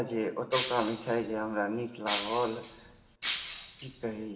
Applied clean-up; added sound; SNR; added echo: none; Shatter; 0 dB; reverberation time 0.9 s.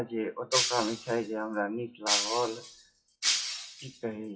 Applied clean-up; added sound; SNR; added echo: classical method WPE with log-MMSE.